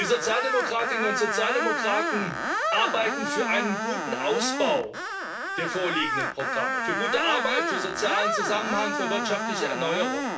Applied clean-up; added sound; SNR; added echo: none; Screech; 0 dB; reverberation time 0.3 s.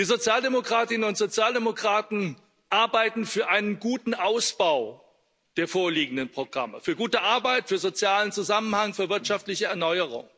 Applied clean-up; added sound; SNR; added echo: none; none; none; none.